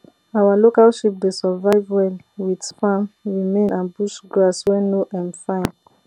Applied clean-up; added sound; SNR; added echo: none; none; none; none.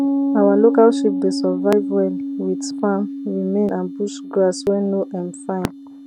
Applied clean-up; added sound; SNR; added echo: none; Piano; 4 dB; none.